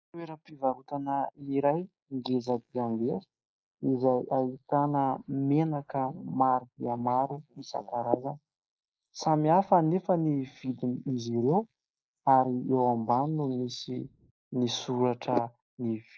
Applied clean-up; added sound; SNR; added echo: neural mask model Resemble Enhance denoiser.